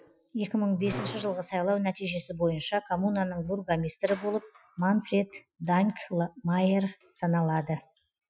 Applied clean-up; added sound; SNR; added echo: classical method Wiener filter.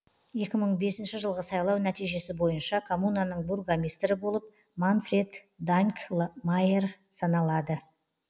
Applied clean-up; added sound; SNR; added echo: none; none; none; none.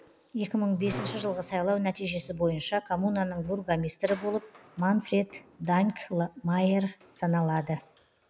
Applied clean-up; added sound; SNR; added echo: none; Squeak; 18 dB; none.